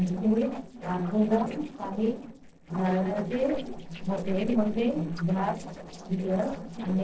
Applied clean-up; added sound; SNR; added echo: neural separator model SepFormer DNS4.